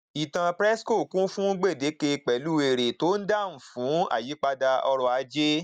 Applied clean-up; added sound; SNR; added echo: neural mask model Resemble Enhance denoiser.